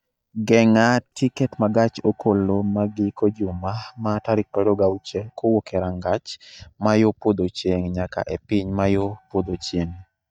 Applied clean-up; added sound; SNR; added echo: neural mask model DeepFilterNet 3.